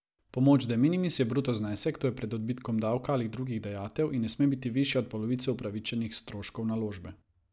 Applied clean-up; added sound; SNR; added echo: none; none; none; none.